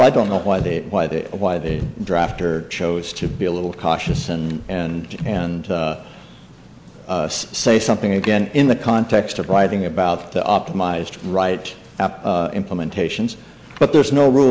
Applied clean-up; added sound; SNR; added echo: none; none; none; none.